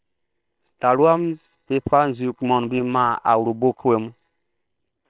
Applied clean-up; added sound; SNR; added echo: neural separator model SepFormer WHAM!.